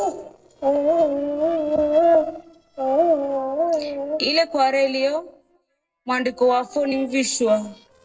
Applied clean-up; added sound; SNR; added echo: neural separator model SepFormer DNS4.